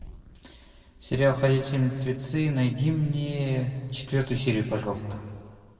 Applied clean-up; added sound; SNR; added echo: none; none; none; reverberation time 1.8 s.